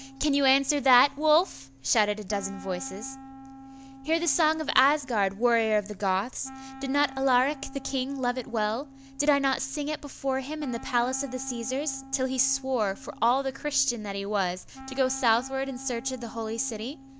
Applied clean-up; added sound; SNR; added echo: none; Wind instrument, woodwind instrument; 18 dB; none.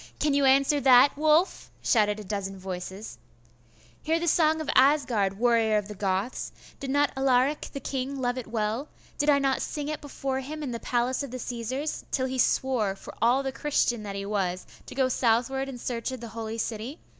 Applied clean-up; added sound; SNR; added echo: none; none; none; none.